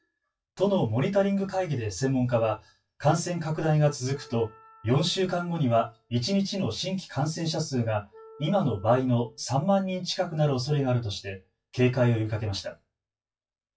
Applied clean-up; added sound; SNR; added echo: classical method WPE with log-MMSE.